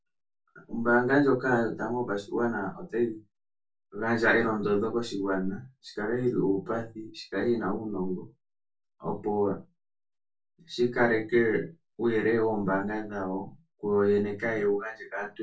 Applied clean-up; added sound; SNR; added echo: none; none; none; reverberation time 0.2 s.